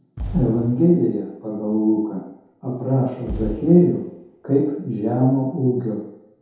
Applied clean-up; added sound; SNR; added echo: none; Fireworks; 15 dB; reverberation time 0.8 s.